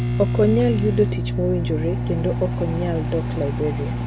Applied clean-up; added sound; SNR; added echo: none; Microwave oven; 0 dB; none.